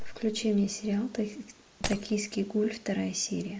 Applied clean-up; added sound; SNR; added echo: none; Shatter; 11 dB; none.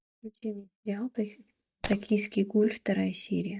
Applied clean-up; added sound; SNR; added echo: neural mask model DeepFilterNet 3.